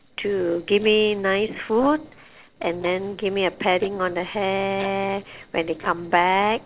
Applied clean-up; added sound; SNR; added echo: neural separator model SepFormer DNS4.